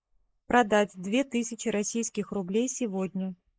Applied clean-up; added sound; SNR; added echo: neural mask model Resemble Enhance denoiser.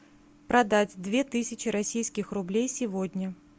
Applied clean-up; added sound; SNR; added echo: none; none; none; none.